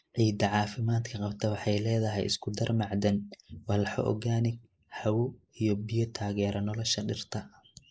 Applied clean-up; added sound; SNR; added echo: neural mask model Resemble Enhance denoiser.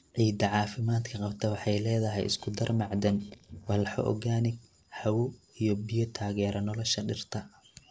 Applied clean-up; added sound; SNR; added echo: neural separator model SepFormer DNS4.